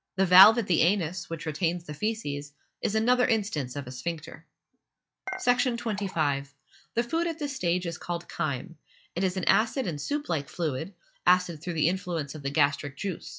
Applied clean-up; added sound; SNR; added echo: classical method log-MMSE.